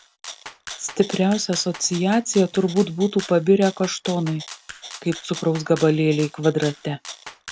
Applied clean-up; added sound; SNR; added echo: none; Rattle (instrument); 16 dB; none.